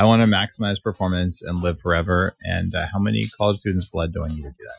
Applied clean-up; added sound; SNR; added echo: classical method Wiener filter.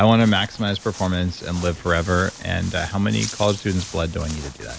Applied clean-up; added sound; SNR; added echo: none; Walk, footsteps; 16 dB; none.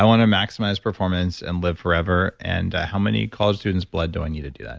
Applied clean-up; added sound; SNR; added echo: none; none; none; none.